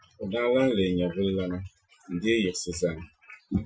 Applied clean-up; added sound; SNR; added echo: classical method Wiener filter.